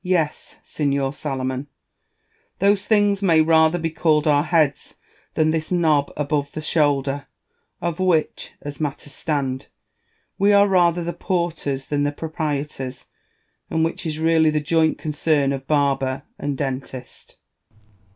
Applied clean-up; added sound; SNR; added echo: none; none; none; none.